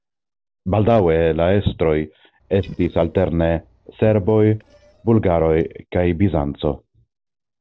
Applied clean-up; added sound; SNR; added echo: neural separator model SepFormer DNS4.